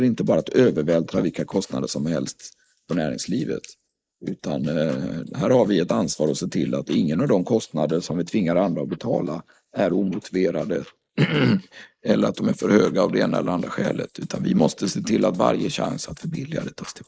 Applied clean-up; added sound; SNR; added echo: neural mask model Resemble Enhance denoiser.